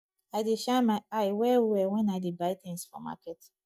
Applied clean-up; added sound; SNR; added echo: neural mask model DeepFilterNet 3.